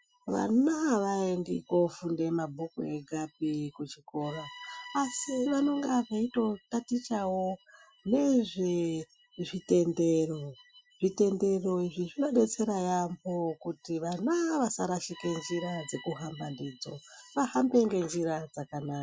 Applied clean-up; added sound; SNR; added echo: classical method Wiener filter.